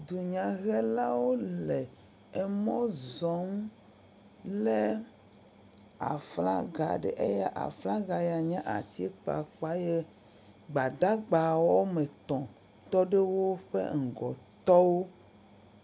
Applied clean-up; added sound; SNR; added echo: none; none; none; none.